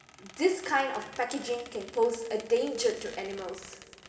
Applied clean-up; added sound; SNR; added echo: none; Squeak; 19 dB; reverberation time 2.5 s.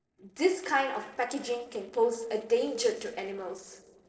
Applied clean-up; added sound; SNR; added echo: neural separator model SepFormer DNS4.